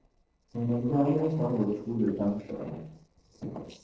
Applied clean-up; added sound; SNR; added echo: neural separator model SepFormer DNS4.